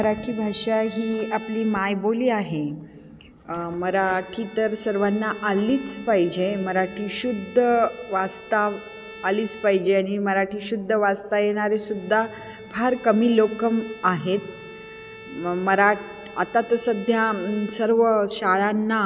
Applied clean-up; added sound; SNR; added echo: none; Bowed string instrument; 20 dB; none.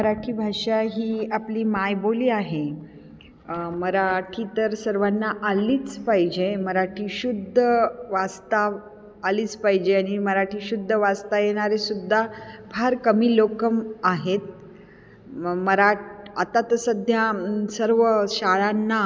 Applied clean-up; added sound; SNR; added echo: none; none; none; none.